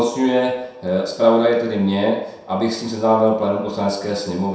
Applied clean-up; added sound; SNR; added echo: none; none; none; reverberation time 0.7 s.